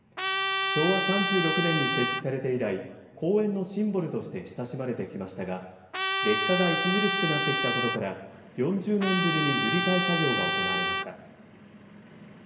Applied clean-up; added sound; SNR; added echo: none; Trumpet; -2 dB; reverberation time 1.3 s.